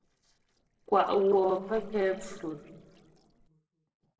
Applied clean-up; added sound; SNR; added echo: neural separator model SepFormer DNS4.